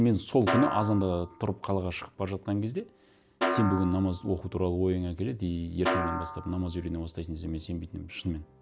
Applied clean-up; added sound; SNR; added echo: none; Snare drum; 6 dB; none.